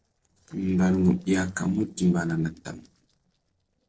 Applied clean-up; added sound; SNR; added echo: neural separator model SepFormer DNS4.